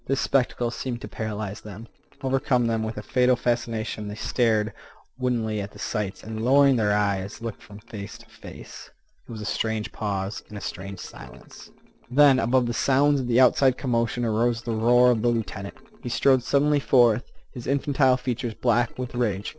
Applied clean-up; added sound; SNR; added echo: neural separator model SepFormer DNS4.